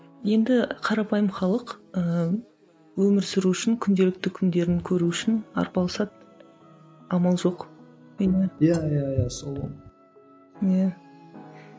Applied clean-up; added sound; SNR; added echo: none; none; none; none.